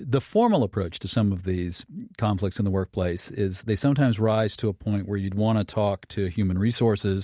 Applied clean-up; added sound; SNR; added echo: none; none; none; none.